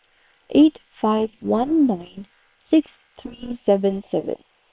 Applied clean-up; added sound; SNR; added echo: neural separator model SepFormer WHAM!.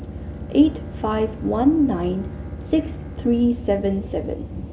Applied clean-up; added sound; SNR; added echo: none; Bowed string instrument; 17 dB; none.